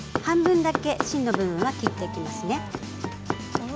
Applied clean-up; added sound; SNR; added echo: none; none; none; none.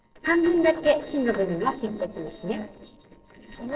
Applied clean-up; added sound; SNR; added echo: neural separator model SepFormer DNS4.